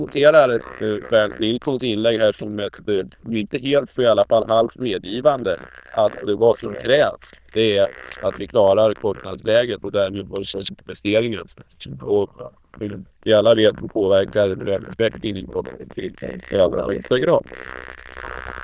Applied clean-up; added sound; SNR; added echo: neural diffusion model UNIVERSE++.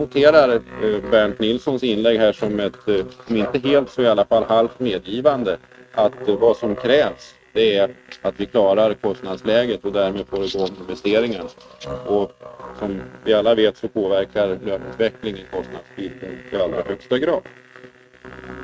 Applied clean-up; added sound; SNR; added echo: neural mask model RNNoise.